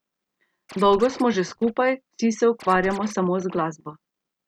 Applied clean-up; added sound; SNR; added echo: none; Scratching (performance technique); 18 dB; none.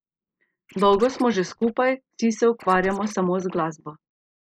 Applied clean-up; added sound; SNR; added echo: neural mask model Resemble Enhance denoiser.